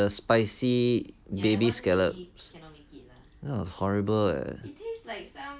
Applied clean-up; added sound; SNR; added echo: none; none; none; none.